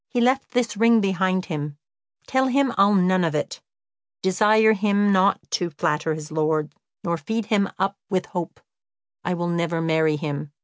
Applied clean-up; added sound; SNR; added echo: none; none; none; none.